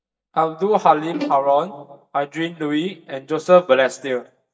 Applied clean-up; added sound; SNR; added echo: neural mask model DeepFilterNet 3.